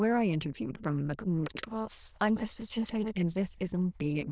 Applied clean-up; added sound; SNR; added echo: neural diffusion model UNIVERSE++.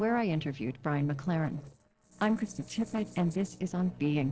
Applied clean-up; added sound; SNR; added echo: neural separator model SepFormer DNS4.